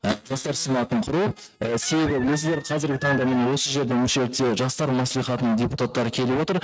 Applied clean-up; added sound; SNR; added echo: neural mask model RNNoise.